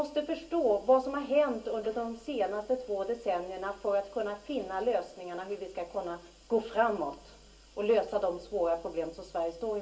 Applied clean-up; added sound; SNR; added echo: none; none; none; reverberation time 0.2 s.